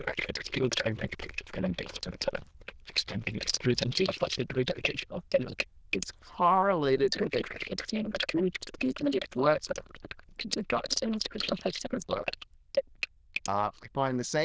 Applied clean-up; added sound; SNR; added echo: neural diffusion model UNIVERSE++.